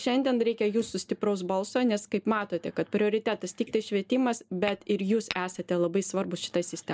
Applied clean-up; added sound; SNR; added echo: neural mask model Resemble Enhance denoiser.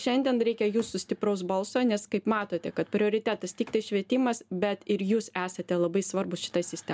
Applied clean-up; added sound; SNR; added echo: none; none; none; none.